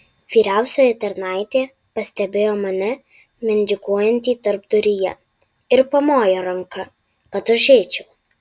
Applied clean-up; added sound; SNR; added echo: none; none; none; none.